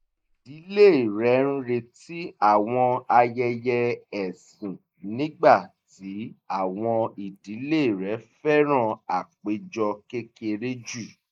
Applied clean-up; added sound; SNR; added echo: neural mask model Resemble Enhance denoiser.